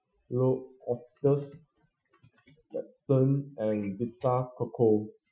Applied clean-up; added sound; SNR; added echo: classical method Wiener filter.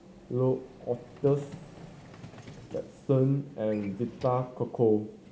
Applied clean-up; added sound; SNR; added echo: none; Drawer open or close + Vehicle; 19 dB; none.